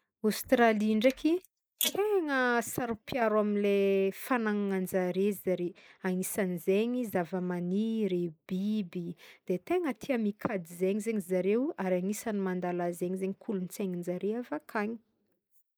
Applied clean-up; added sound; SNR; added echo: neural mask model Resemble Enhance denoiser.